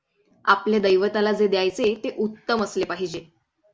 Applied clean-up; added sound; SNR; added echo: none; none; none; none.